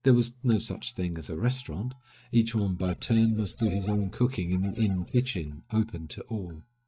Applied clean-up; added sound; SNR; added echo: neural mask model DeepFilterNet 3.